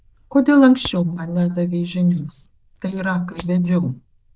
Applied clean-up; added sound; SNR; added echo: neural diffusion model UNIVERSE++.